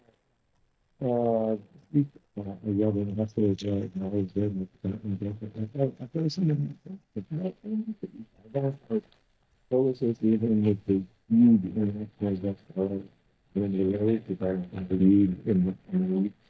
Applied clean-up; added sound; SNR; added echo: neural mask model DeepFilterNet 3.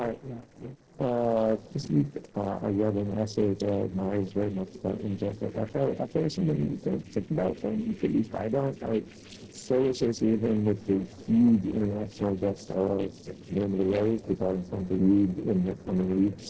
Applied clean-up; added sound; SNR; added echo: neural separator model SepFormer DNS4.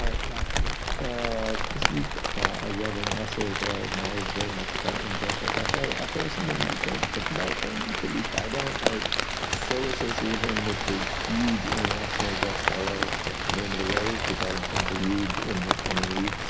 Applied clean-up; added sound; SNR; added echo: none; Rain; -4 dB; reverberation time 0.4 s.